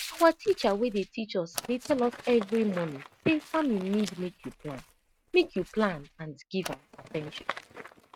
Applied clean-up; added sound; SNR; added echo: neural mask model RNNoise.